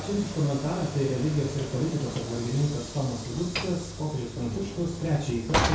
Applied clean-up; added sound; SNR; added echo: none; Sliding door / Train; 6 dB; reverberation time 0.6 s.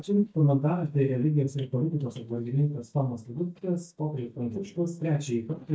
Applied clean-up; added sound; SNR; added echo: neural mask model DeepFilterNet 3.